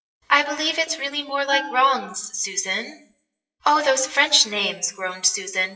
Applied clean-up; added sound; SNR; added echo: classical method WPE with log-MMSE.